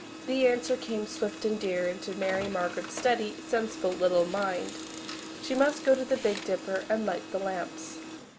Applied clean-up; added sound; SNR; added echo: none; Printer; 11 dB; none.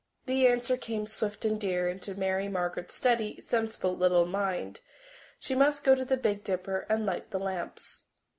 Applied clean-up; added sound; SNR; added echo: none; none; none; none.